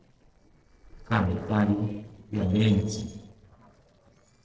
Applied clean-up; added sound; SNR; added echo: neural separator model SepFormer DNS4.